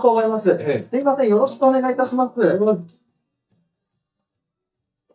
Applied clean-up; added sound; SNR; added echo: neural mask model DeepFilterNet 3.